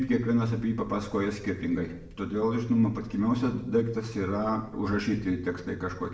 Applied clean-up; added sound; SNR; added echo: none; none; none; reverberation time 0.7 s.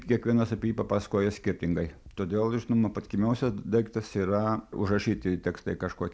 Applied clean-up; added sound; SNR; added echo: none; none; none; none.